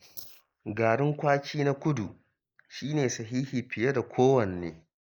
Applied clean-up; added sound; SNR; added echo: neural mask model Resemble Enhance denoiser.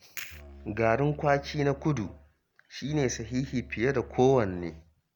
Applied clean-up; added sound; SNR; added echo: none; Musical instrument; 19 dB; none.